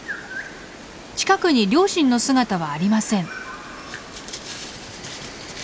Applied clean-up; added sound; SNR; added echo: none; none; none; none.